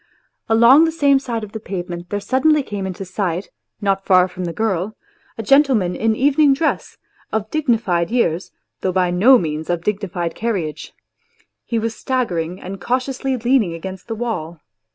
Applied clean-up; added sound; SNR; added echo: none; none; none; none.